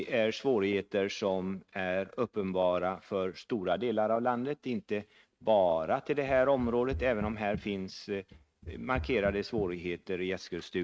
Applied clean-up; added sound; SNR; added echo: neural mask model RNNoise.